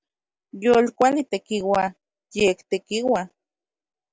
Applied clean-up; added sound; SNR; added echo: none; none; none; none.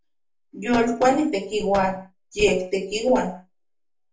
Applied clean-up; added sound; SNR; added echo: none; none; none; reverberation time 0.3 s.